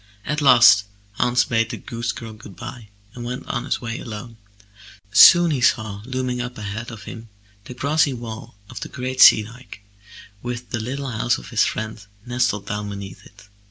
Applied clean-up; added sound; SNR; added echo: none; none; none; none.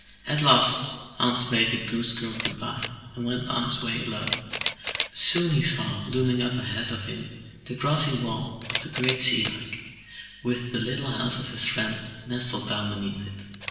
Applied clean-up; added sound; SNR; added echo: none; Camera; 9 dB; reverberation time 1.2 s.